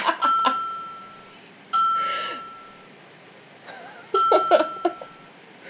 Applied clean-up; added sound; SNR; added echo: none; Bell; -3 dB; none.